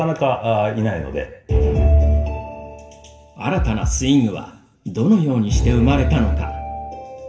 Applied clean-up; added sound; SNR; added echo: none; none; none; reverberation time 0.7 s.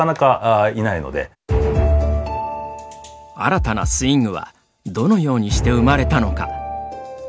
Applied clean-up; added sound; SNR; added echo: none; none; none; none.